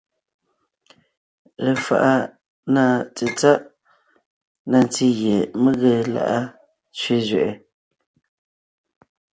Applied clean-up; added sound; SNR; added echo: none; Chink, clink; 14 dB; none.